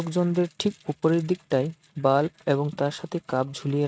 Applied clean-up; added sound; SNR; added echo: neural mask model RNNoise.